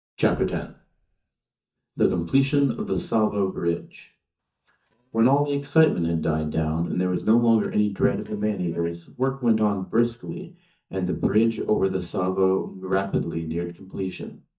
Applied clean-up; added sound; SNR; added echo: neural mask model DeepFilterNet 3.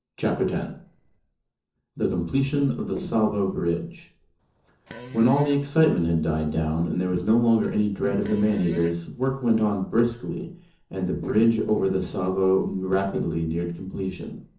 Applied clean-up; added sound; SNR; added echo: neural separator model SepFormer DNS4.